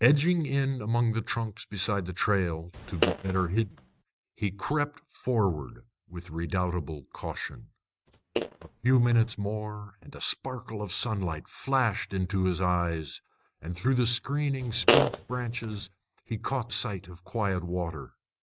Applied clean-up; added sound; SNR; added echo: neural mask model RNNoise.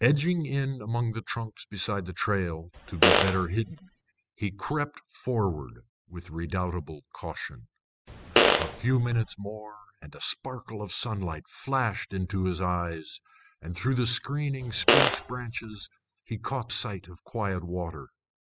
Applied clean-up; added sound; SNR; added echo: classical method spectral subtraction.